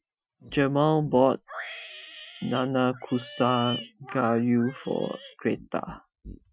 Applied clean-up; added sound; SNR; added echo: classical method Wiener filter.